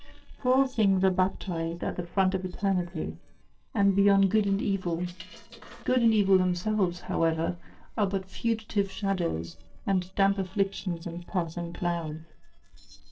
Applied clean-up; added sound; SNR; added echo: neural separator model SepFormer DNS4.